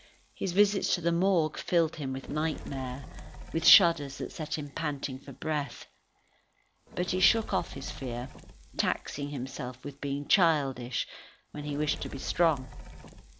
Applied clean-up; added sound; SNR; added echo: none; Fire; 15 dB; none.